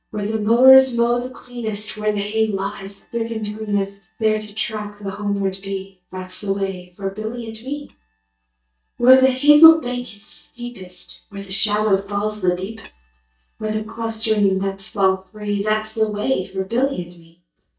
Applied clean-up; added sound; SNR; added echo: neural mask model DeepFilterNet 3.